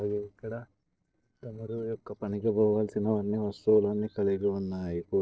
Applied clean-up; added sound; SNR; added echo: neural separator model SepFormer DNS4.